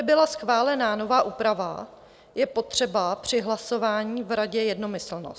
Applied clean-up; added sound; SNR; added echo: none; none; none; none.